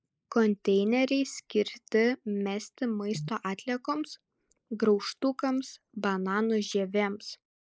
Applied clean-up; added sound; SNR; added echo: neural mask model Resemble Enhance denoiser.